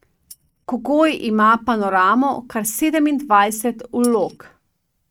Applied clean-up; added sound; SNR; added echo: neural mask model RNNoise.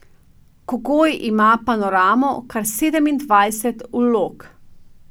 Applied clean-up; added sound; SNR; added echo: none; none; none; none.